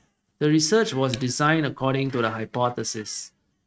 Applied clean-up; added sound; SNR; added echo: neural mask model RNNoise.